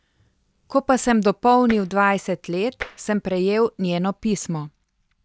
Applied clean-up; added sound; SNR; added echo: neural mask model DeepFilterNet 3.